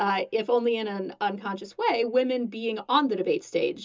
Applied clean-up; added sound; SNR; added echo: none; none; none; reverberation time 0.2 s.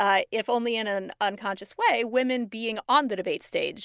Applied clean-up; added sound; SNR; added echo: none; none; none; none.